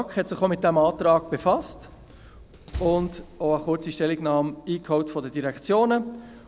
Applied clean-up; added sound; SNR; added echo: none; Slam; 20 dB; none.